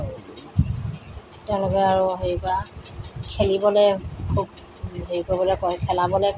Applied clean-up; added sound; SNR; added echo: none; none; none; none.